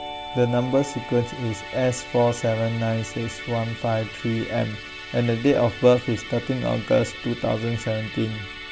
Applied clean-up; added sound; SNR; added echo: none; Musical instrument; 12 dB; none.